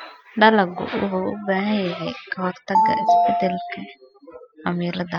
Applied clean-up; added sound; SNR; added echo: classical method spectral subtraction.